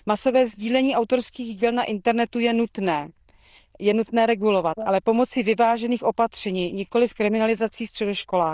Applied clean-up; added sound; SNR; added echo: neural diffusion model UNIVERSE++.